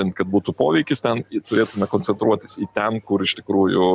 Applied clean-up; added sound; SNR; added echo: none; none; none; none.